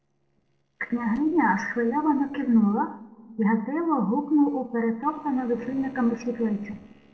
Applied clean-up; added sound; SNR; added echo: neural separator model SepFormer DNS4.